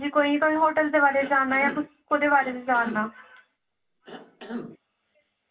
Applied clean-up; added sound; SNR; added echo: none; Cough; 14 dB; reverberation time 0.2 s.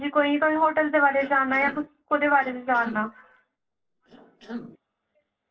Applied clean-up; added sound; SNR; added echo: neural separator model SepFormer DNS4.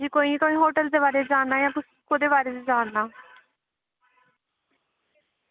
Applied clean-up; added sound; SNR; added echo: none; none; none; none.